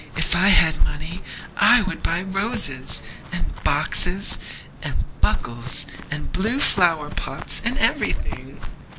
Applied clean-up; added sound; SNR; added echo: none; Walk, footsteps; 19 dB; none.